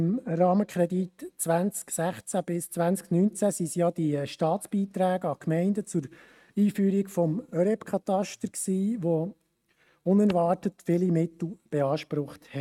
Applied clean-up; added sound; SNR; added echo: neural mask model RNNoise.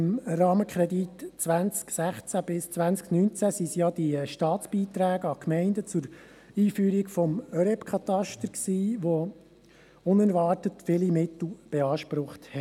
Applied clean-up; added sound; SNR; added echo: none; none; none; none.